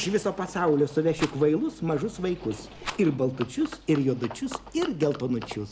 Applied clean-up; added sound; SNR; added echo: none; Rattle; 14 dB; none.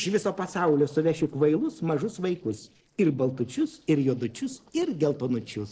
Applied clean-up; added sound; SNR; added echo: neural separator model SepFormer DNS4.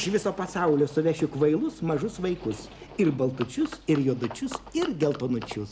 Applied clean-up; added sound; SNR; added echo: none; none; none; none.